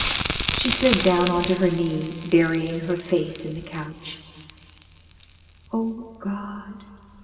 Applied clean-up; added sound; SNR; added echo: none; Crackle; 7 dB; reverberation time 2.6 s.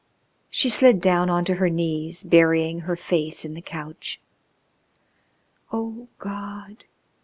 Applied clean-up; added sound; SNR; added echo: none; none; none; none.